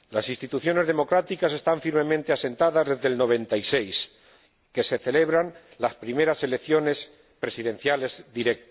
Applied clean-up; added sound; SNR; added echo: none; none; none; none.